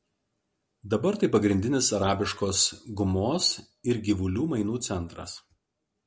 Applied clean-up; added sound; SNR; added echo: none; none; none; none.